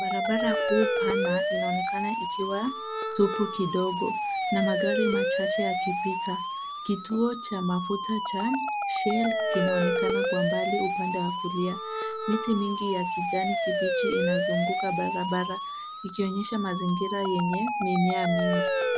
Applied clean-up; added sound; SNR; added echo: none; Siren; -1 dB; none.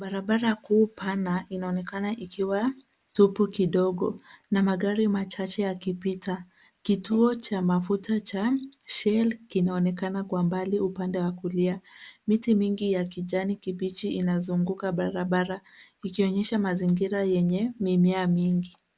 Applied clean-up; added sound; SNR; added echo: none; none; none; none.